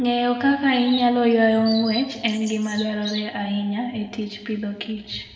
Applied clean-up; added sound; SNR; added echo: none; Chirp, tweet; 13 dB; reverberation time 1.5 s.